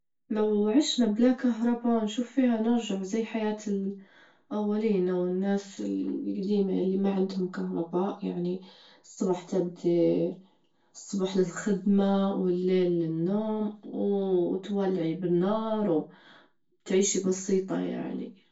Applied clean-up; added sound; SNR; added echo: none; none; none; reverberation time 0.2 s.